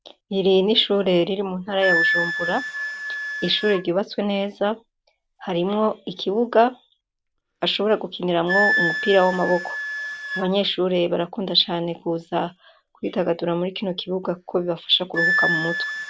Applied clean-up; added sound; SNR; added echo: none; Wind instrument, woodwind instrument; 6 dB; none.